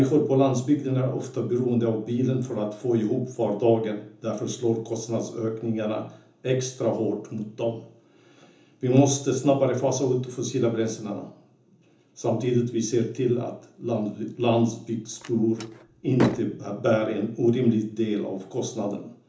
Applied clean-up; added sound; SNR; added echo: none; Slam; 8 dB; reverberation time 0.7 s.